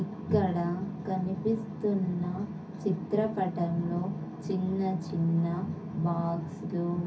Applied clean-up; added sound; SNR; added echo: none; none; none; reverberation time 0.3 s.